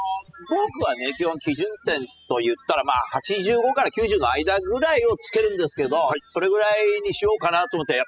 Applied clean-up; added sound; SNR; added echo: classical method spectral subtraction.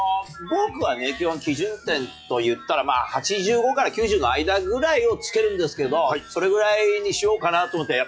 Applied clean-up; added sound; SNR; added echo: classical method log-MMSE.